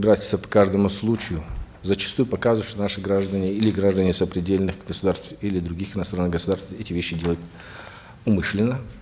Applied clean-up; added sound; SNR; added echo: none; none; none; none.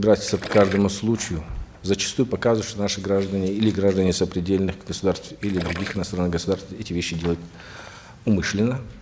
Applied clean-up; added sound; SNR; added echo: none; Gurgling; 17 dB; none.